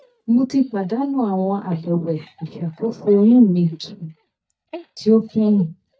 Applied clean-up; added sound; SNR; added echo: neural mask model DeepFilterNet 3.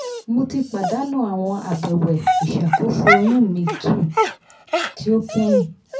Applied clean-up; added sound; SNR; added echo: none; Dog; 3 dB; reverberation time 0.3 s.